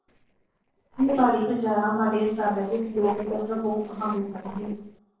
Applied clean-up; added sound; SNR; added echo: neural separator model SepFormer DNS4.